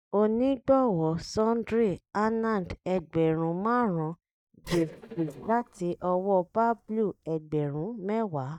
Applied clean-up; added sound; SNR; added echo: neural mask model DeepFilterNet 3.